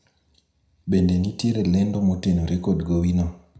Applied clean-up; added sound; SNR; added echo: none; none; none; reverberation time 0.5 s.